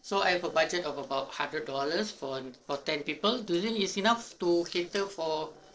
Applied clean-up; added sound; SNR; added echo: neural separator model SepFormer DNS4.